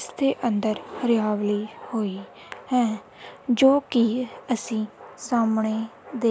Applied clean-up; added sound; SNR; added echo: none; none; none; none.